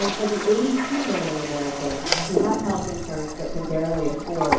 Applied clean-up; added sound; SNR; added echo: none; Toilet flush; 2 dB; reverberation time 0.9 s.